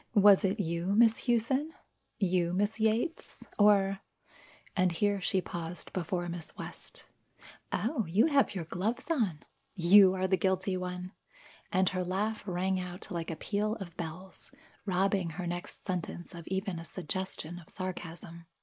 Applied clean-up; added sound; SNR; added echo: neural mask model Resemble Enhance denoiser.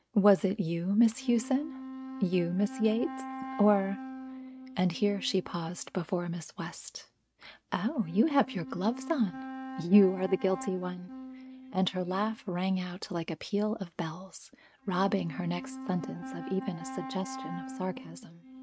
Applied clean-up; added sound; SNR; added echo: neural mask model RNNoise.